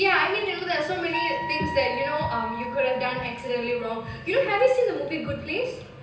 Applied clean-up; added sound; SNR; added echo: none; Wind instrument, woodwind instrument; 8 dB; reverberation time 0.9 s.